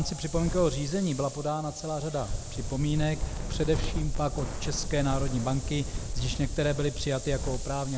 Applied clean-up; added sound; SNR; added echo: none; Wind; 3 dB; none.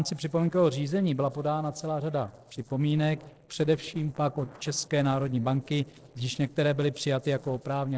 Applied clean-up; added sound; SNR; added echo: neural separator model SepFormer DNS4.